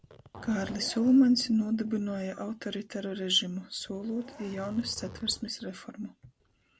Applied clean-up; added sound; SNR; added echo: none; Zipper (clothing); 19 dB; none.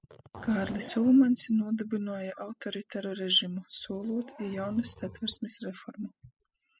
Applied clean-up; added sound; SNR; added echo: classical method spectral subtraction.